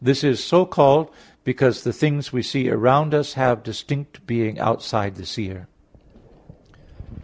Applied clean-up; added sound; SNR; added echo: none; none; none; none.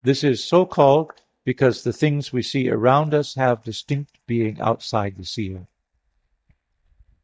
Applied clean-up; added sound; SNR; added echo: neural mask model DeepFilterNet 3.